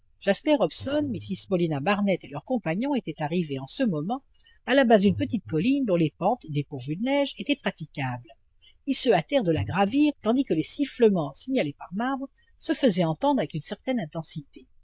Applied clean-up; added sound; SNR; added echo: neural diffusion model UNIVERSE++.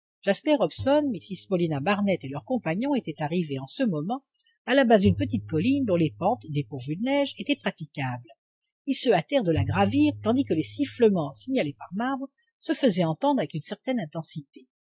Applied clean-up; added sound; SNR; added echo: neural mask model DeepFilterNet 3.